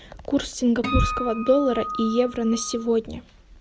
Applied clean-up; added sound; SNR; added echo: none; Acoustic guitar; 8 dB; none.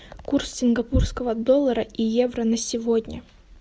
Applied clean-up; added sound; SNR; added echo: none; none; none; none.